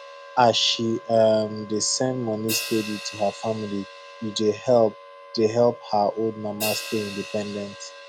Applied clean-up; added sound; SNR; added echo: none; Crash cymbal + Wind instrument, woodwind instrument; 14 dB; none.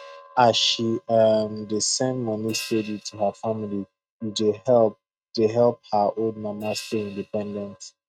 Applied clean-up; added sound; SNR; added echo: neural mask model RNNoise.